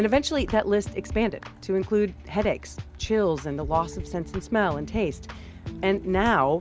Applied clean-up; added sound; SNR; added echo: none; Truck; 19 dB; none.